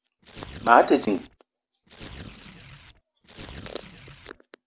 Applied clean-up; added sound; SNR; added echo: none; Tearing; 17 dB; none.